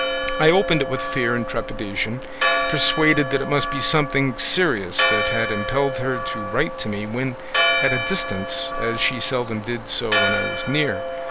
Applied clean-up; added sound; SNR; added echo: none; Church bell; 2 dB; none.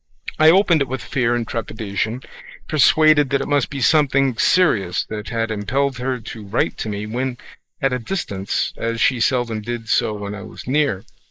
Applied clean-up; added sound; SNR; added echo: neural mask model Resemble Enhance denoiser.